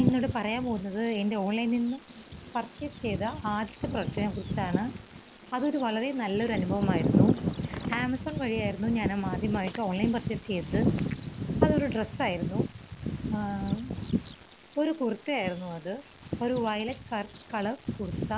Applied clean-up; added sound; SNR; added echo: none; Bird vocalization, bird call, bird song; 2 dB; none.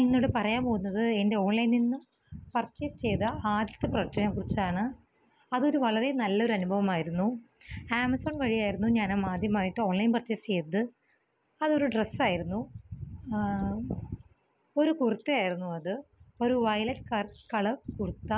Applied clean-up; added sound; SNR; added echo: none; none; none; none.